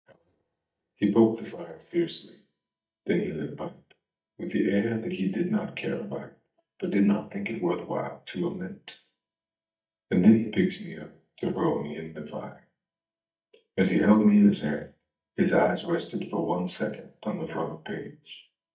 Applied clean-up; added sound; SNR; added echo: neural mask model DeepFilterNet 3.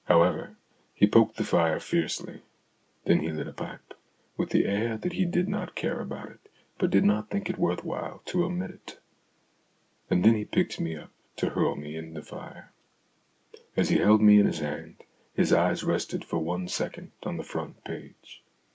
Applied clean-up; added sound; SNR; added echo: none; none; none; none.